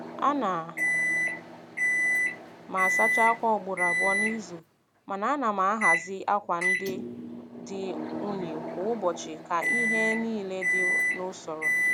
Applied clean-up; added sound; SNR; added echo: none; Microwave oven; -1 dB; none.